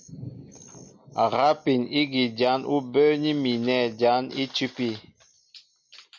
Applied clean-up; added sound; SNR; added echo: none; none; none; none.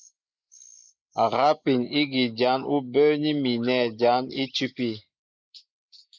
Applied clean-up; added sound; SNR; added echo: neural mask model Resemble Enhance denoiser.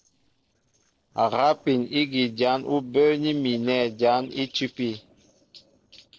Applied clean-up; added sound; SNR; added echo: neural separator model SepFormer DNS4.